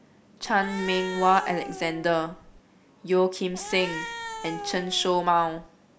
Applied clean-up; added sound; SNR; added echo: none; Cat; 11 dB; none.